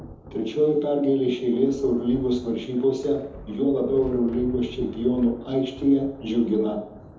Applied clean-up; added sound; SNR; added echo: none; Thunder; 18 dB; reverberation time 0.7 s.